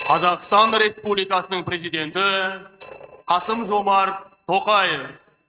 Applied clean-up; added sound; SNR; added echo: neural mask model RNNoise.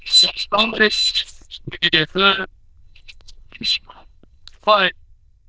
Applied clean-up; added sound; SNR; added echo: neural diffusion model UNIVERSE++.